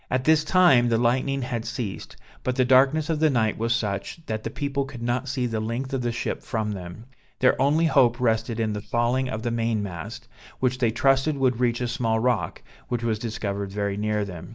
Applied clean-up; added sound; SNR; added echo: neural mask model Resemble Enhance denoiser.